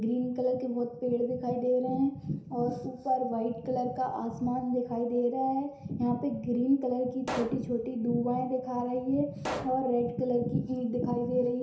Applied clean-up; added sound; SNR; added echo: none; Explosion; 11 dB; reverberation time 0.7 s.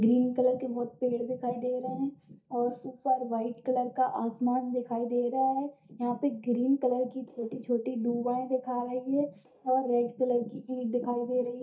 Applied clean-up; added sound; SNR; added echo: neural mask model DeepFilterNet 3.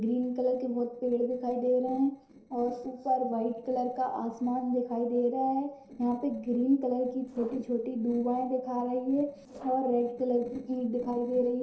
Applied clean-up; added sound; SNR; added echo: neural separator model SepFormer DNS4.